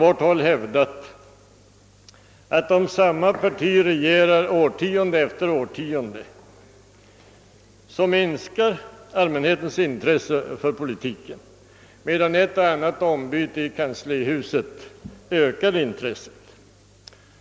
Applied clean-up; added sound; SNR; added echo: none; none; none; none.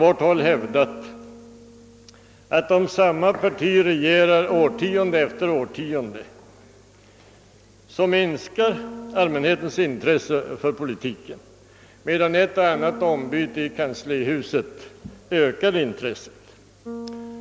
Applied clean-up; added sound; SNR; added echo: none; Bass guitar; 18 dB; none.